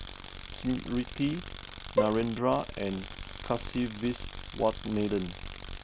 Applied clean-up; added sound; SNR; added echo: none; Tools + Bowed string instrument; 5 dB; none.